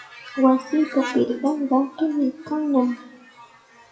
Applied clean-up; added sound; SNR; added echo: classical method WPE with log-MMSE.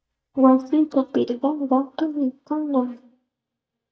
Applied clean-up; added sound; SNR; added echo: neural mask model DeepFilterNet 3.